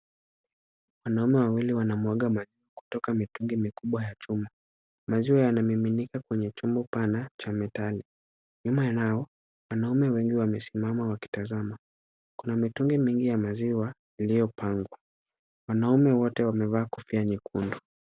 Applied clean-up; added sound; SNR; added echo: none; none; none; none.